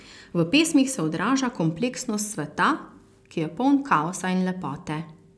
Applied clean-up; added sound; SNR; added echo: none; none; none; none.